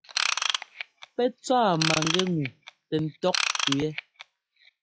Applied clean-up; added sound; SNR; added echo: classical method log-MMSE.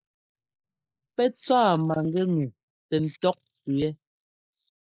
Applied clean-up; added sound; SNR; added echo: neural mask model Resemble Enhance denoiser.